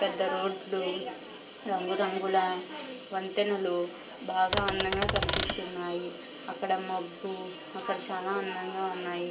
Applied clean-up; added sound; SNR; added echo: none; Typewriter; -1 dB; reverberation time 0.2 s.